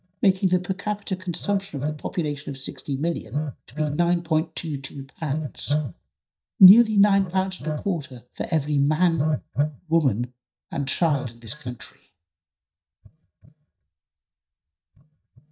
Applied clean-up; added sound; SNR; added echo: neural mask model DeepFilterNet 3.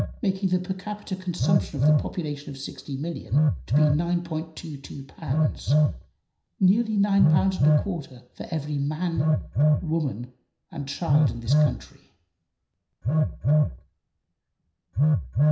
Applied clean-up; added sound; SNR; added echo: none; Telephone; -3 dB; reverberation time 0.5 s.